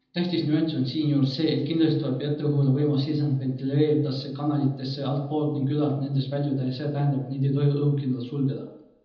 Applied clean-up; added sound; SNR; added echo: none; none; none; reverberation time 0.8 s.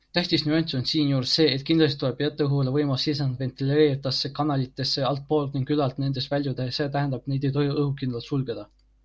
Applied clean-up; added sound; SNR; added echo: none; none; none; none.